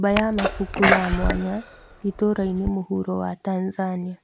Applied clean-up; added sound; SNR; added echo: none; Sneeze; 1 dB; none.